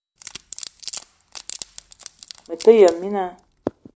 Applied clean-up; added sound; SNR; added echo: none; Wood; 17 dB; none.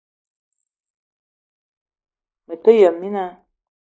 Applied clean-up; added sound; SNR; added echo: neural mask model Resemble Enhance denoiser.